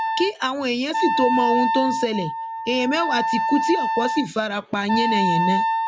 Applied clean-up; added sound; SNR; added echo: none; Wind instrument, woodwind instrument; 0 dB; none.